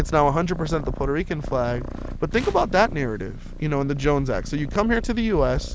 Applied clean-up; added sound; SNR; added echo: none; Purr; 9 dB; none.